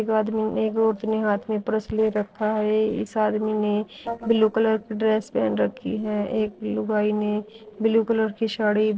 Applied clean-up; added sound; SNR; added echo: neural separator model SepFormer DNS4.